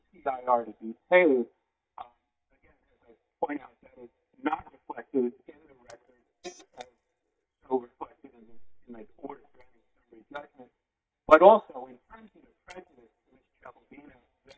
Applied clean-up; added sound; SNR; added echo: neural mask model DeepFilterNet 3.